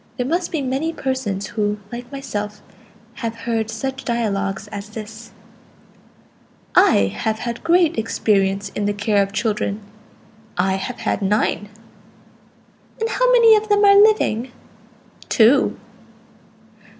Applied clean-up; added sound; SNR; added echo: none; none; none; none.